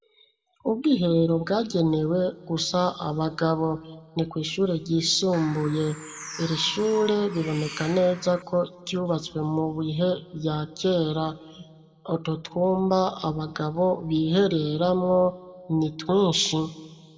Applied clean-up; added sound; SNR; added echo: none; Bird; 14 dB; reverberation time 1.6 s.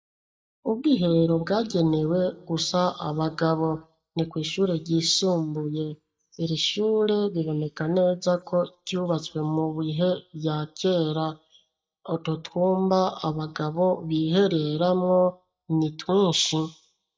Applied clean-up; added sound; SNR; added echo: neural mask model DeepFilterNet 3.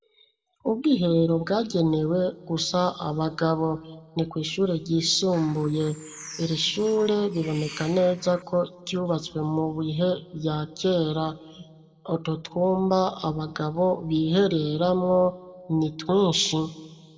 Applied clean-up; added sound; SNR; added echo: neural separator model SepFormer DNS4.